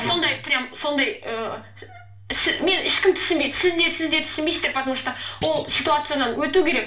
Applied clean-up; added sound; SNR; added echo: none; Thump, thud; 13 dB; reverberation time 0.4 s.